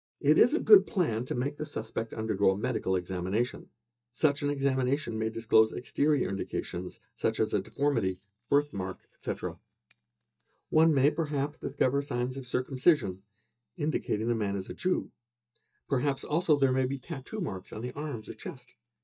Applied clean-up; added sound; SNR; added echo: neural mask model DeepFilterNet 3.